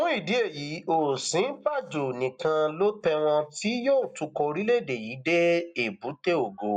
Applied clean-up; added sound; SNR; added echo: neural mask model Resemble Enhance denoiser.